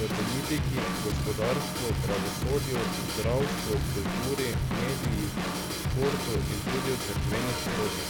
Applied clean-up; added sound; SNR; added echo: none; Drum / Drum kit; -3 dB; none.